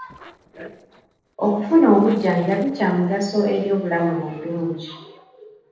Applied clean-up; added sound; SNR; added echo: neural separator model SepFormer DNS4.